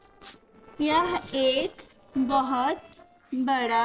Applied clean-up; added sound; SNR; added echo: neural separator model SepFormer DNS4.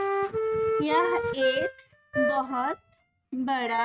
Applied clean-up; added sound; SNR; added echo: neural mask model RNNoise.